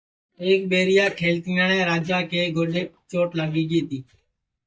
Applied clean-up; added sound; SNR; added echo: neural mask model DeepFilterNet 3.